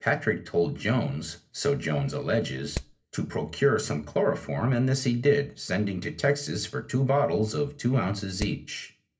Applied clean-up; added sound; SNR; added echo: none; Hammer; 8 dB; reverberation time 0.3 s.